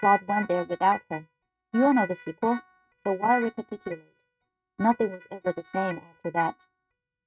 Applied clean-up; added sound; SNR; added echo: neural mask model RNNoise.